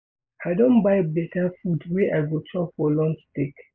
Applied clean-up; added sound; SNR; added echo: neural mask model Resemble Enhance denoiser.